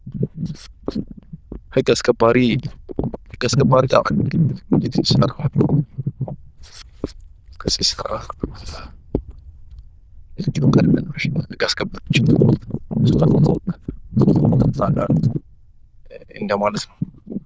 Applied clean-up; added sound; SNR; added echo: neural diffusion model UNIVERSE++.